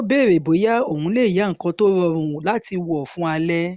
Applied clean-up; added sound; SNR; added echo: none; none; none; none.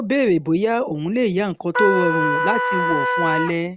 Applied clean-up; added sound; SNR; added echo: none; Trumpet; 0 dB; none.